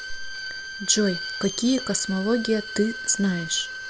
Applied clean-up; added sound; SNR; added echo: none; Bowed string instrument; 9 dB; none.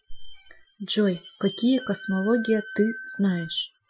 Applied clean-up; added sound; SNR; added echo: classical method Wiener filter.